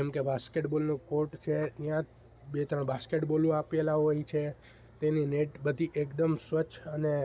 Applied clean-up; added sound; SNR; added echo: none; none; none; none.